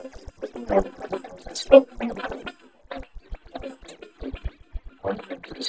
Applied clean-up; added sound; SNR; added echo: neural mask model DeepFilterNet 3.